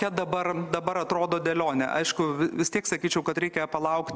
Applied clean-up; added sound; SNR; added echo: none; none; none; none.